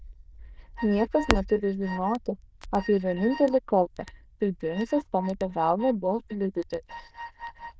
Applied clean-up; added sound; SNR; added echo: neural diffusion model UNIVERSE++.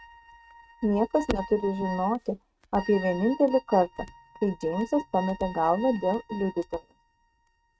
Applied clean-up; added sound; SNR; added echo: neural mask model RNNoise.